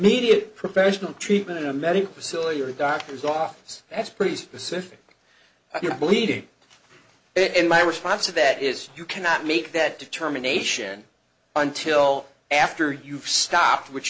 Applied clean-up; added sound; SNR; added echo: none; none; none; none.